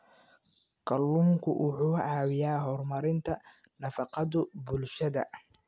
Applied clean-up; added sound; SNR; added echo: none; none; none; none.